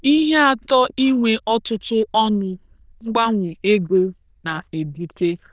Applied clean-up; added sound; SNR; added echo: neural diffusion model UNIVERSE++.